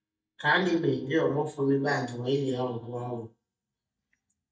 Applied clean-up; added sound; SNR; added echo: neural mask model DeepFilterNet 3.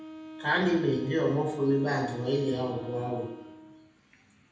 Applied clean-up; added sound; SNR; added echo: none; Wind instrument, woodwind instrument; 16 dB; reverberation time 0.9 s.